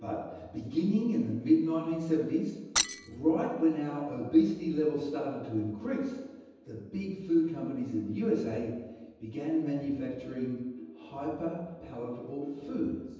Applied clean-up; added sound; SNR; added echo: none; Shatter; 2 dB; reverberation time 1.1 s.